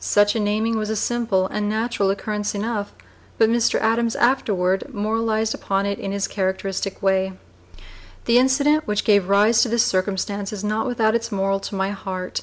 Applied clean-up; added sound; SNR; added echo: none; none; none; none.